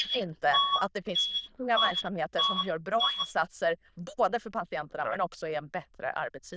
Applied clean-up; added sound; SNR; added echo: neural diffusion model UNIVERSE++.